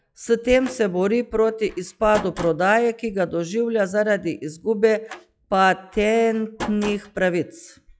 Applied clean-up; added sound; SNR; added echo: classical method log-MMSE.